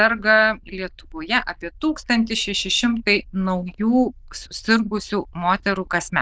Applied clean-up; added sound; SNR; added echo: neural diffusion model UNIVERSE++.